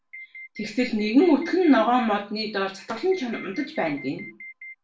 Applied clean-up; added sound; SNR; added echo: none; Alarm; 18 dB; reverberation time 0.3 s.